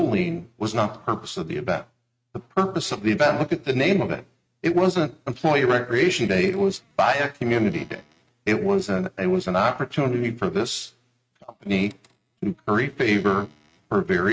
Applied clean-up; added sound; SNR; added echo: neural mask model RNNoise.